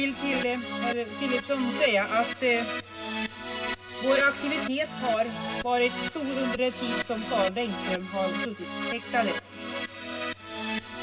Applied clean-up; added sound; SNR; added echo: none; Keyboard (musical); 3 dB; reverberation time 0.4 s.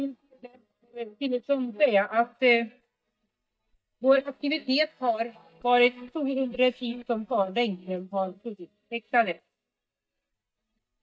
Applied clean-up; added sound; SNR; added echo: neural mask model DeepFilterNet 3.